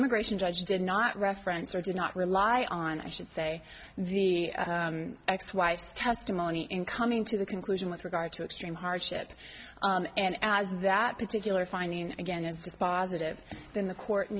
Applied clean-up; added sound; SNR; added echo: none; none; none; none.